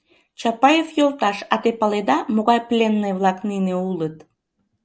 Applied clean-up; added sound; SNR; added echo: none; none; none; none.